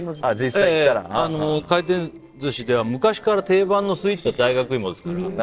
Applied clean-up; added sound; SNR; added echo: neural separator model SepFormer DNS4.